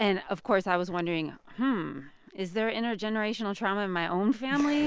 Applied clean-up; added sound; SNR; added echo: none; none; none; none.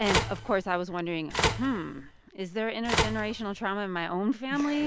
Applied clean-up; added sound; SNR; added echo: none; Telephone; 2 dB; none.